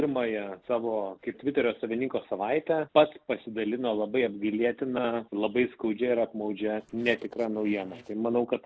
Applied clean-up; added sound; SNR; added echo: neural separator model SepFormer DNS4.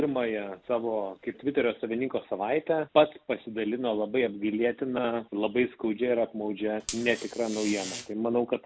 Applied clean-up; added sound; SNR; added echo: none; Buzz; 11 dB; none.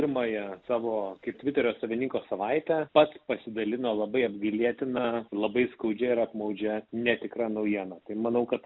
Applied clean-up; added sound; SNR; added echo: none; none; none; none.